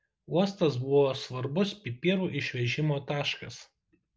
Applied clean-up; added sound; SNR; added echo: none; none; none; none.